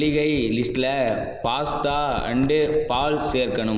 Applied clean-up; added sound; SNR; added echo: none; Domestic sounds, home sounds; 15 dB; none.